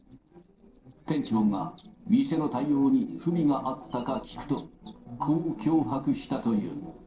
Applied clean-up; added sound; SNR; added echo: neural separator model SepFormer DNS4.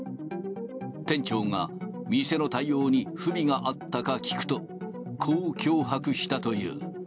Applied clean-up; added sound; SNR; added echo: none; none; none; none.